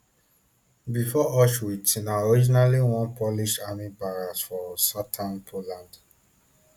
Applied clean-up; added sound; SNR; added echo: none; none; none; none.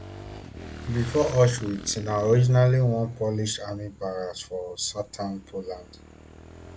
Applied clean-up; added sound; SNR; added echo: none; Motorcycle / Engine; 17 dB; none.